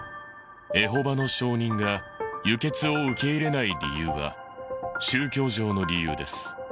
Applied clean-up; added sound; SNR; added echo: none; none; none; none.